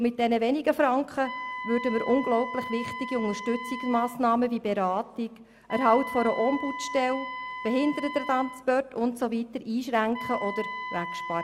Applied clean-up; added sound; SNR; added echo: none; Wind instrument, woodwind instrument; 10 dB; none.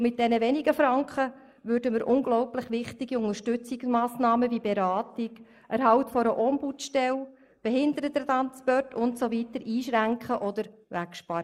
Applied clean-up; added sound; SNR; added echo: neural mask model Resemble Enhance denoiser.